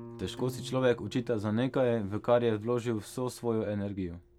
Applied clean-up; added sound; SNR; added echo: none; Guitar + Acoustic guitar; 18 dB; none.